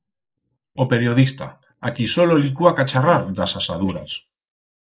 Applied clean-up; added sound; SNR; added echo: neural mask model Resemble Enhance denoiser.